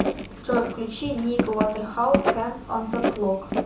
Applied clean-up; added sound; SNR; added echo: none; Writing; 1 dB; reverberation time 0.6 s.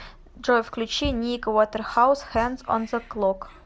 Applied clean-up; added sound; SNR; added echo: none; none; none; none.